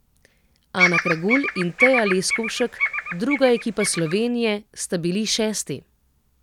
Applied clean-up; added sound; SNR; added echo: none; Bird vocalization, bird call, bird song; 1 dB; none.